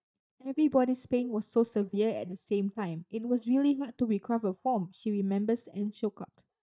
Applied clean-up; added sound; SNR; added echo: neural mask model DeepFilterNet 3.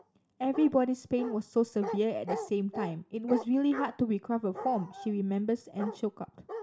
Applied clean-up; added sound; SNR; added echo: none; Bark; 12 dB; none.